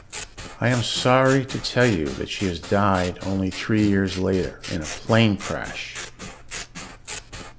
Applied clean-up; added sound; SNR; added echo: none; Scissors; 14 dB; none.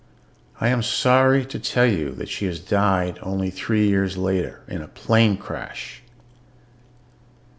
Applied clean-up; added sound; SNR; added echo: none; none; none; none.